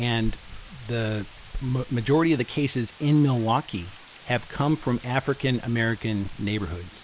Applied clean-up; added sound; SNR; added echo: neural mask model Resemble Enhance denoiser.